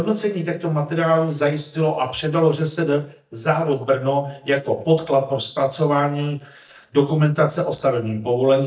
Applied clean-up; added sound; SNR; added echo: neural mask model DeepFilterNet 3.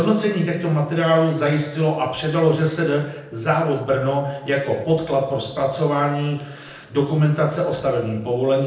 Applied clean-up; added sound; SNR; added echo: neural separator model SepFormer DNS4.